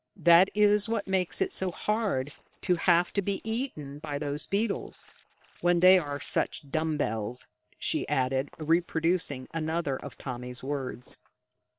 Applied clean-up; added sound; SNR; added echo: neural separator model SepFormer WHAM!.